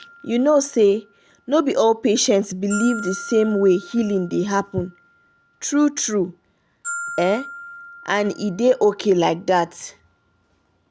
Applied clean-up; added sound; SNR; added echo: none; Glockenspiel; 17 dB; none.